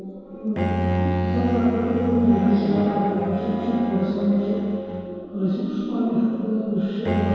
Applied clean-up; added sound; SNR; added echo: none; Bowed string instrument; 5 dB; reverberation time 2.0 s.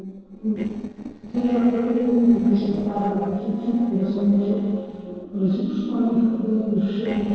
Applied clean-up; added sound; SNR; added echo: neural separator model SepFormer DNS4.